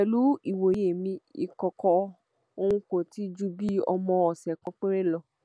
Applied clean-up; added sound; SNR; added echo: none; none; none; none.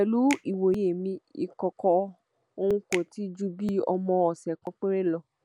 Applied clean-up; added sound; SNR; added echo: none; Finger snapping; 18 dB; none.